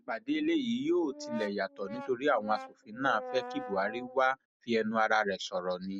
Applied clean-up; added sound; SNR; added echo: none; Brass instrument; 12 dB; none.